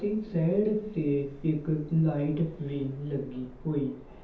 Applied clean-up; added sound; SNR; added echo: none; Subway, metro, underground; 20 dB; reverberation time 0.5 s.